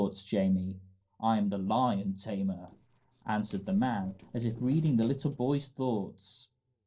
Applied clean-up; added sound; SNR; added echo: neural separator model SepFormer DNS4.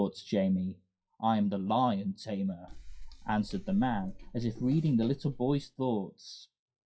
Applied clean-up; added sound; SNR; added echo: classical method WPE with log-MMSE.